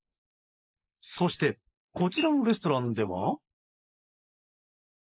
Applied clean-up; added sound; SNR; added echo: neural mask model Resemble Enhance denoiser.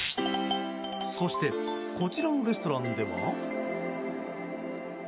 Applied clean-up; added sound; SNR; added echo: none; none; none; none.